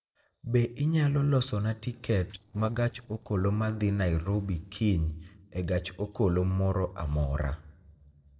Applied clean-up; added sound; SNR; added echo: neural separator model SepFormer DNS4.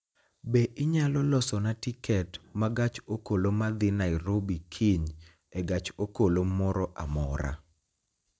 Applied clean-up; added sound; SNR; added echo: none; none; none; none.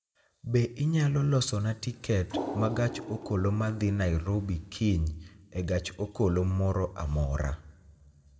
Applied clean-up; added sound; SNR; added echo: none; Water; 11 dB; reverberation time 0.7 s.